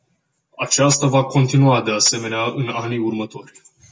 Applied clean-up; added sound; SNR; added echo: none; none; none; none.